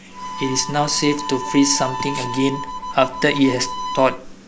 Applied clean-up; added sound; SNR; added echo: none; Harmonica; 8 dB; none.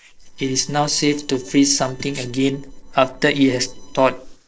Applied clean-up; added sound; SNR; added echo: neural separator model SepFormer DNS4.